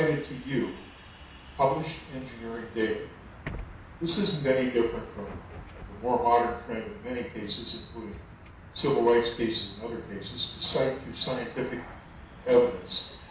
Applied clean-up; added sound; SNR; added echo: none; Bus; 16 dB; reverberation time 0.6 s.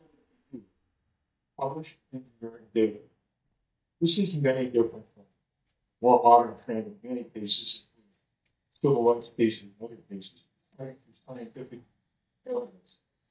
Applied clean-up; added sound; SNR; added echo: neural mask model DeepFilterNet 3.